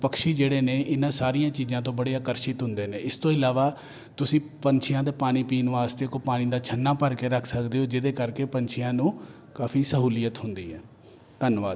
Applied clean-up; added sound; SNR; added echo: none; none; none; none.